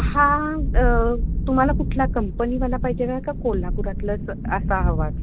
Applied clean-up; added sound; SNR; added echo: none; Thunderstorm; -1 dB; none.